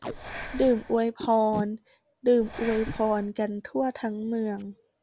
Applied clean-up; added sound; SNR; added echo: none; Packing tape, duct tape + Breathing; 13 dB; none.